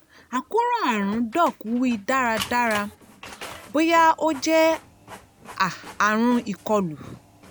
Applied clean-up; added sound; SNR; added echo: none; Printer; 18 dB; none.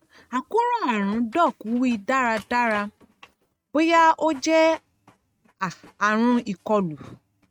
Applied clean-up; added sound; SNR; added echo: neural mask model RNNoise.